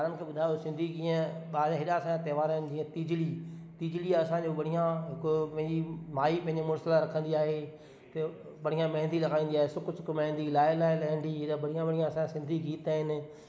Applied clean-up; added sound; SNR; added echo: none; none; none; none.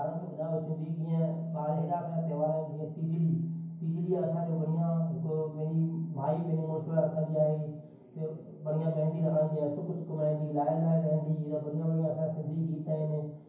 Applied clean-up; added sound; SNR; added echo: none; none; none; reverberation time 0.9 s.